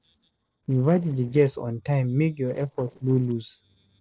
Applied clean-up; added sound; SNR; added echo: neural separator model SepFormer DNS4.